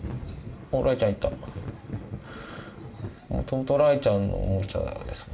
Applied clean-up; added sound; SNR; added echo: none; Thunder / Rain; 12 dB; reverberation time 0.4 s.